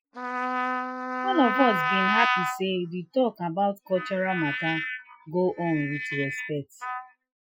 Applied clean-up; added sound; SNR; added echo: classical method Wiener filter.